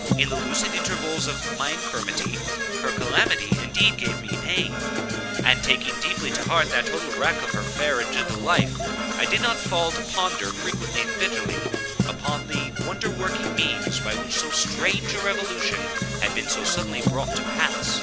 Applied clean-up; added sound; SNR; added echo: none; Brass instrument / Percussion; 1 dB; none.